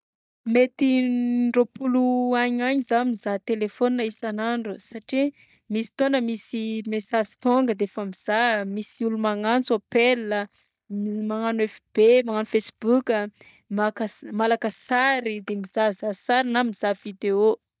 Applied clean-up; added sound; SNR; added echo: neural mask model DeepFilterNet 3.